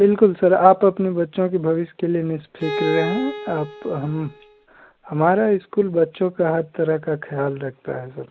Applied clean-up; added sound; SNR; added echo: none; Bowed string instrument; 9 dB; none.